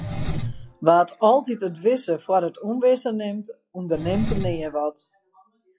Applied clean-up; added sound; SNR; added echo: classical method log-MMSE.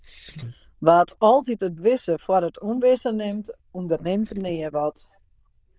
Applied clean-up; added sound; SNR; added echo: neural diffusion model UNIVERSE++.